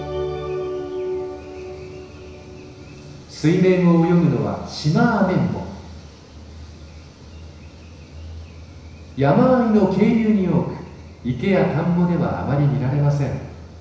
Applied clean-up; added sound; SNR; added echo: none; none; none; reverberation time 1.0 s.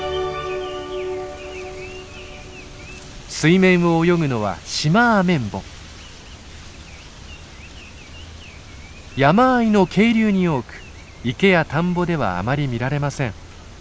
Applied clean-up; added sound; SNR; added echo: none; none; none; none.